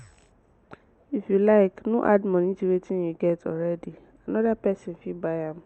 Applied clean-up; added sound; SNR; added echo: none; none; none; none.